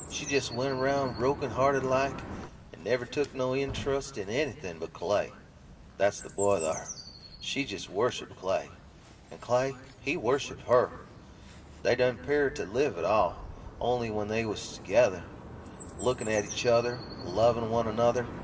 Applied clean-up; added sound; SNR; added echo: none; Chirp, tweet; 14 dB; reverberation time 1.8 s.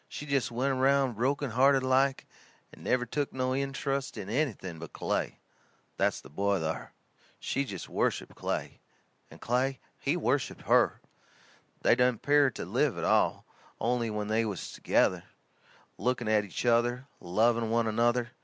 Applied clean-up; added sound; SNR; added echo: none; none; none; none.